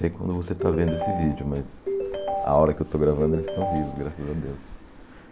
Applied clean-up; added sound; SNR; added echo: none; Ringtone; 4 dB; none.